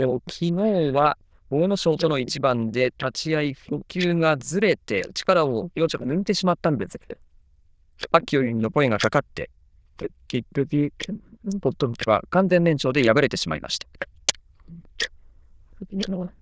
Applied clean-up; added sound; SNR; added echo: neural diffusion model UNIVERSE++.